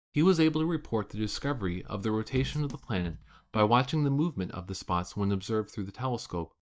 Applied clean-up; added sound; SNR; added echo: neural mask model DeepFilterNet 3.